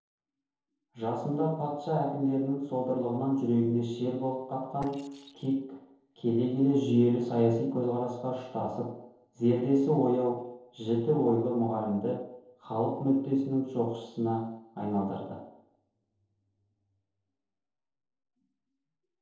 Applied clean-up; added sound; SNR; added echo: neural separator model SepFormer DNS4.